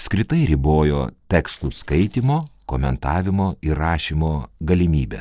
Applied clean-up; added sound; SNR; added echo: neural separator model SepFormer DNS4.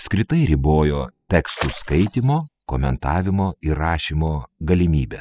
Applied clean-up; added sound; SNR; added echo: classical method spectral subtraction.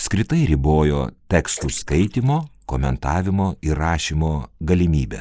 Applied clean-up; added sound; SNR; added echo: neural mask model Resemble Enhance denoiser.